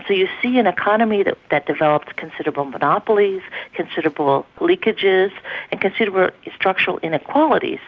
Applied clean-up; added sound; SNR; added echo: none; none; none; none.